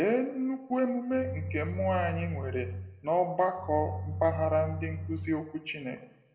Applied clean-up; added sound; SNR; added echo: none; Bowed string instrument; 6 dB; reverberation time 0.7 s.